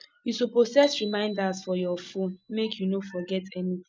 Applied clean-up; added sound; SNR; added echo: none; Marimba, xylophone; 17 dB; none.